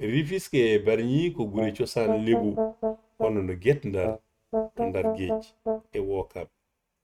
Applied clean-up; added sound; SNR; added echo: neural mask model RNNoise.